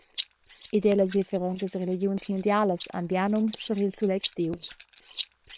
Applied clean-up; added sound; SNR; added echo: neural separator model SepFormer WHAM!.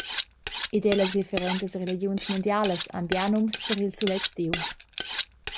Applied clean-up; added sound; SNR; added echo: none; Cutlery, silverware; 7 dB; none.